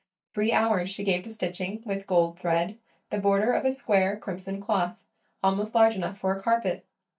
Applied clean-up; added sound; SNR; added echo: neural mask model DeepFilterNet 3.